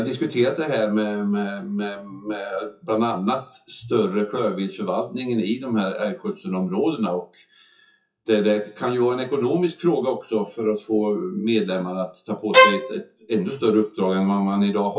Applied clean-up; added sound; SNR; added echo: classical method WPE with log-MMSE.